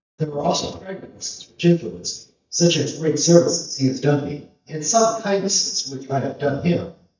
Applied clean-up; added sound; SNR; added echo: neural mask model DeepFilterNet 3.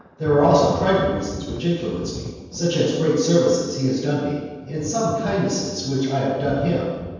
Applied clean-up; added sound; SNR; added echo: none; Thunder; 14 dB; reverberation time 1.2 s.